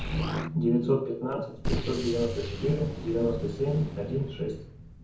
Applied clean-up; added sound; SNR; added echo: none; Explosion; 6 dB; reverberation time 0.6 s.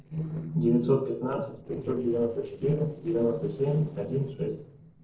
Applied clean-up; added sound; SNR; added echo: neural separator model SepFormer DNS4.